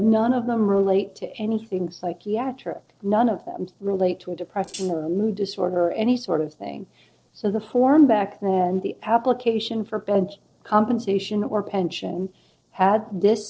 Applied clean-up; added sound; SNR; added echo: neural separator model SepFormer DNS4.